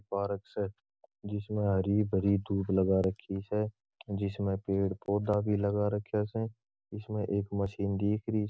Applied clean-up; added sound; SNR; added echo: none; none; none; none.